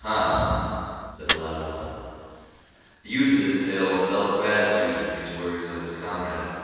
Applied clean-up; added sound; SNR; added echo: none; Fire; 11 dB; reverberation time 2.1 s.